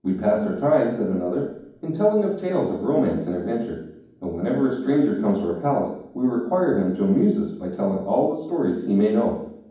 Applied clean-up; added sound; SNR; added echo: none; none; none; reverberation time 1.2 s.